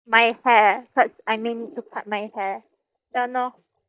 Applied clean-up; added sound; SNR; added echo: neural mask model DeepFilterNet 3.